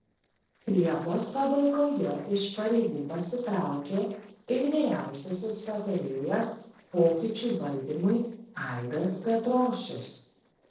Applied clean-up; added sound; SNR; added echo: neural separator model SepFormer DNS4.